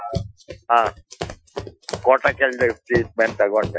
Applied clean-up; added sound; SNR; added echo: classical method Wiener filter.